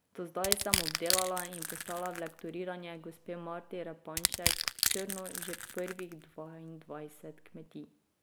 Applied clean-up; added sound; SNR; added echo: none; Crushing; -4 dB; none.